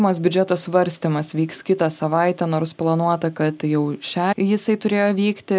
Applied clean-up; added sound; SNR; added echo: none; none; none; none.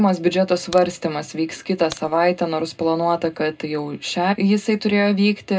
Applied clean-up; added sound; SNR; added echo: none; Crack; 19 dB; reverberation time 0.2 s.